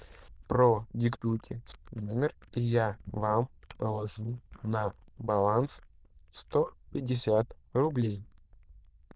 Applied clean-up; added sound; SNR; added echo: neural diffusion model UNIVERSE++.